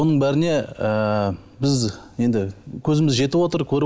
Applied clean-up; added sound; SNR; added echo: none; none; none; none.